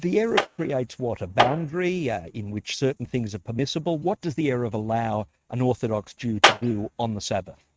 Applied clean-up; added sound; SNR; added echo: neural mask model RNNoise.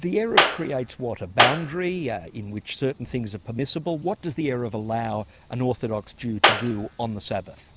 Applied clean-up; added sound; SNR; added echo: none; Clapping; -3 dB; none.